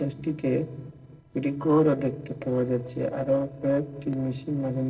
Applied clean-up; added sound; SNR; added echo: neural separator model SepFormer DNS4.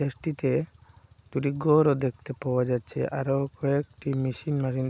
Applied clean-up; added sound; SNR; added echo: none; none; none; none.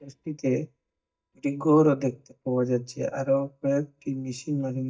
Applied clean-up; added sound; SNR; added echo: neural mask model DeepFilterNet 3.